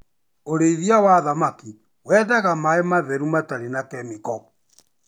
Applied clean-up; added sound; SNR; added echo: none; none; none; none.